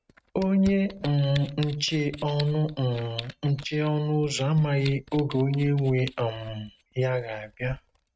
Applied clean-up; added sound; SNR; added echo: neural mask model RNNoise.